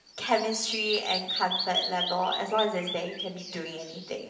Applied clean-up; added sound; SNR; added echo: none; Bird vocalization, bird call, bird song; 5 dB; reverberation time 0.9 s.